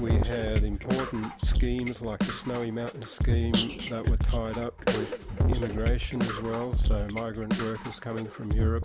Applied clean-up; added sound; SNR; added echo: none; Drum kit; -5 dB; none.